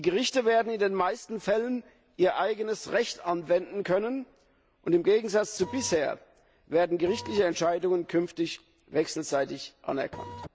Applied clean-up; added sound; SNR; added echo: none; Printer; 12 dB; none.